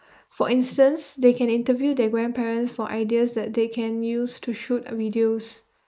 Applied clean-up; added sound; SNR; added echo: neural mask model Resemble Enhance denoiser.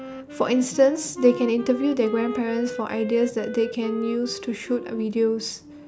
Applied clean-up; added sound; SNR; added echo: none; Wind instrument, woodwind instrument; 12 dB; none.